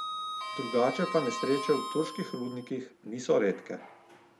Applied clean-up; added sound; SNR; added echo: none; Sliding door; 8 dB; none.